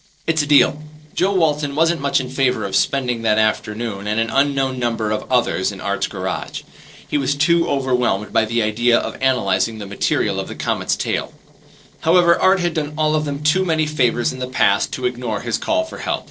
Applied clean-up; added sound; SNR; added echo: neural separator model SepFormer DNS4.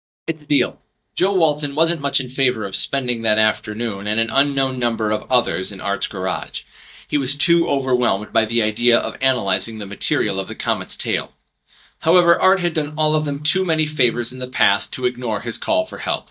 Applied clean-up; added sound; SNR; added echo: neural mask model DeepFilterNet 3.